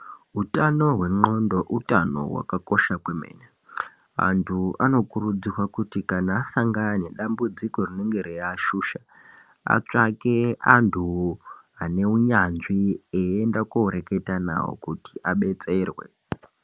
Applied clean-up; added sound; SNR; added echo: none; none; none; none.